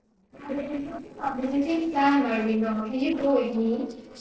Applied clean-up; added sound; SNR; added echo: neural separator model SepFormer DNS4.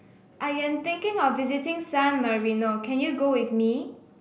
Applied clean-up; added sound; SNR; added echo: none; none; none; none.